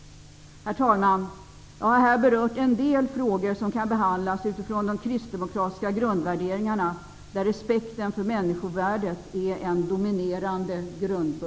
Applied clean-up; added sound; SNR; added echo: none; none; none; none.